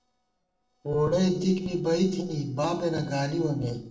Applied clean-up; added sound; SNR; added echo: neural separator model SepFormer DNS4.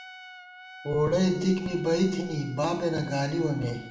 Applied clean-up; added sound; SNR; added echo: none; Trumpet; 19 dB; reverberation time 0.8 s.